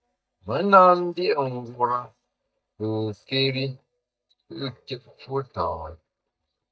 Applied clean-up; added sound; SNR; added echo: neural mask model DeepFilterNet 3.